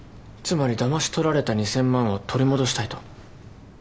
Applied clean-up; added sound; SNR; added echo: none; none; none; none.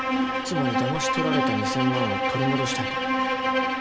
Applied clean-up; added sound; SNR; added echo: none; Bowed string instrument; -5 dB; none.